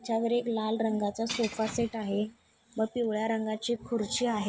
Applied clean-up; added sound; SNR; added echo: none; Shatter / Crushing; 14 dB; none.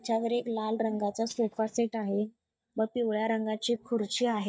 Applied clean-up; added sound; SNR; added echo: neural mask model DeepFilterNet 3.